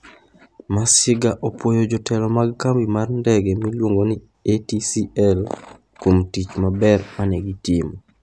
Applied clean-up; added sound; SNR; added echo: none; none; none; none.